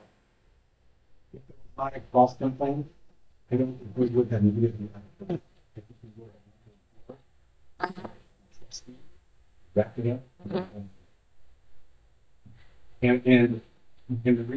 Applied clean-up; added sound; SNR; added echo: neural mask model DeepFilterNet 3.